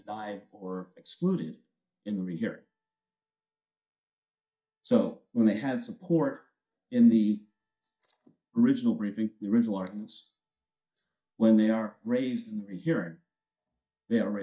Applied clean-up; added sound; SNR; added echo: neural mask model DeepFilterNet 3.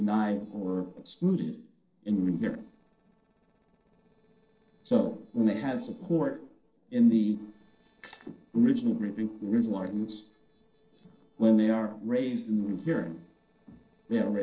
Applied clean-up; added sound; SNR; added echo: neural separator model SepFormer DNS4.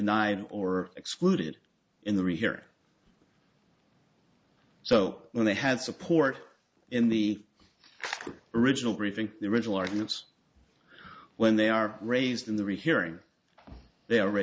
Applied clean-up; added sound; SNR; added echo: none; none; none; none.